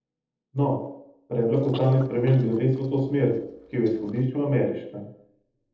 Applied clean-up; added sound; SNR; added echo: neural separator model SepFormer DNS4.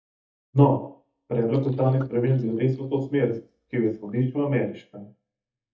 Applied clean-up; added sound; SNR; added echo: neural mask model DeepFilterNet 3.